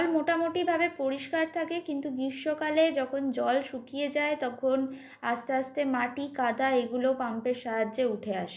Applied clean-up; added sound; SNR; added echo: none; none; none; none.